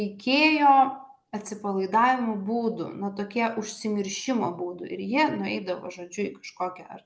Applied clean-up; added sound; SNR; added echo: none; none; none; none.